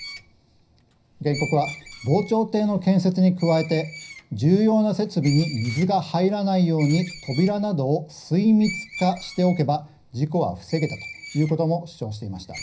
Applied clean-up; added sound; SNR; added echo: none; Screech; 18 dB; reverberation time 0.4 s.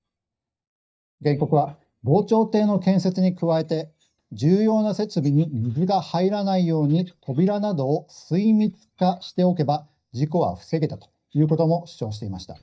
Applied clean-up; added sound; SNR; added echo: neural mask model DeepFilterNet 3.